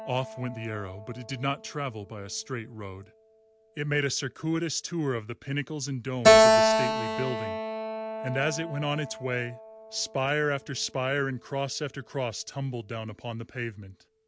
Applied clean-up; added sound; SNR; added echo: none; Keyboard (musical); -2 dB; none.